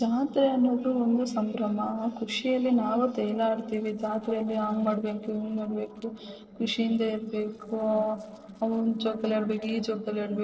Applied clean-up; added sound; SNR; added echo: neural separator model SepFormer DNS4.